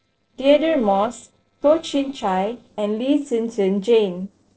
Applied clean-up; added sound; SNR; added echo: neural separator model SepFormer DNS4.